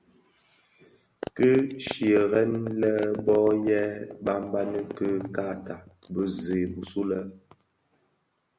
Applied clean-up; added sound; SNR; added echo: none; none; none; none.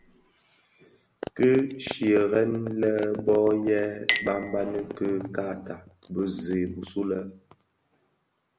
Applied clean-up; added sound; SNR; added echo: none; Chink, clink; 13 dB; none.